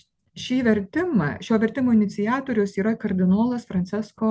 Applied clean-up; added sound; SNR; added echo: none; none; none; none.